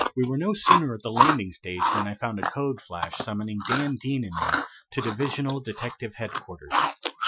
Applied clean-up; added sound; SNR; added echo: classical method Wiener filter.